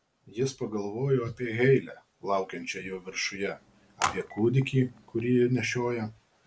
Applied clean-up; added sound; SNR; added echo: none; Telephone; 9 dB; none.